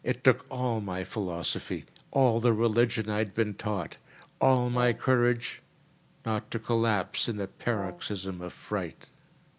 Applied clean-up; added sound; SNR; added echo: none; Brass instrument; 14 dB; none.